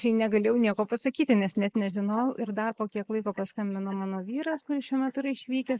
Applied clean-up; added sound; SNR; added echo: neural mask model Resemble Enhance denoiser.